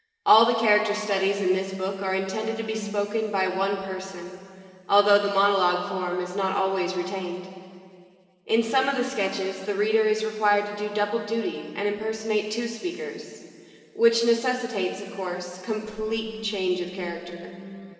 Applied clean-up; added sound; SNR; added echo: none; Organ; 17 dB; reverberation time 2.7 s.